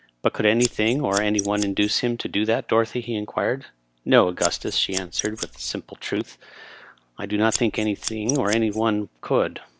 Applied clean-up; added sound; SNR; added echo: none; Scissors; 9 dB; none.